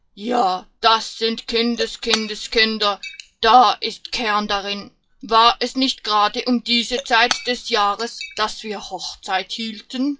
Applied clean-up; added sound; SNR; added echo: classical method WPE with log-MMSE.